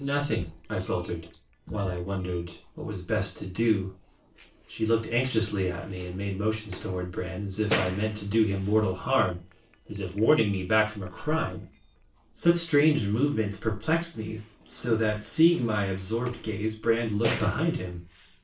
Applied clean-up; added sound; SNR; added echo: neural separator model SepFormer DNS4.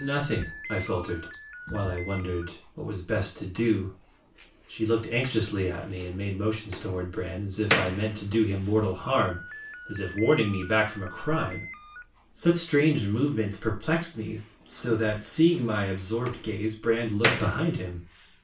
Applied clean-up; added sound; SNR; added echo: none; Slam; 11 dB; reverberation time 0.3 s.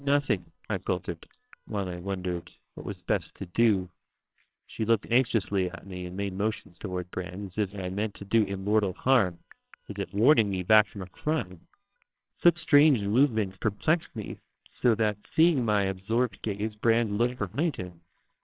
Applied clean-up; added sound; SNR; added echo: neural separator model SepFormer WHAMR!.